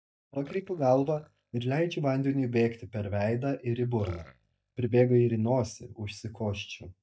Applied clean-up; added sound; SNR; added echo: neural mask model DeepFilterNet 3.